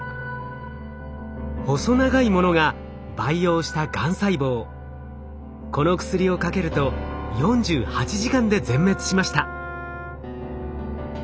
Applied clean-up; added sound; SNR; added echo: none; Wind instrument, woodwind instrument; 13 dB; none.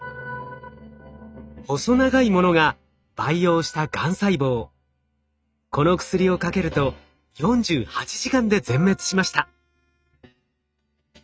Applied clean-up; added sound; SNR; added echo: neural mask model RNNoise.